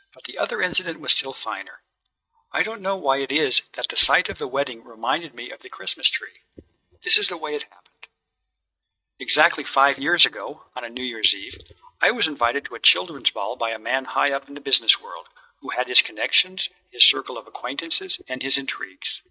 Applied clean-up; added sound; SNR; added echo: neural mask model RNNoise.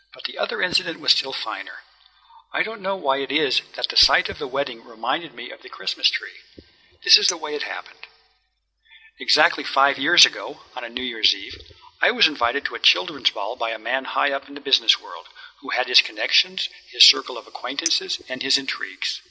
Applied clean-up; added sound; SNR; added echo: none; Chink, clink; 14 dB; none.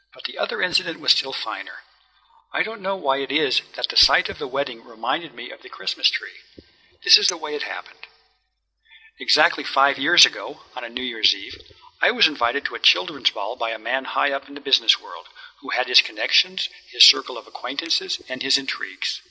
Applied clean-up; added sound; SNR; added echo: neural separator model SepFormer DNS4.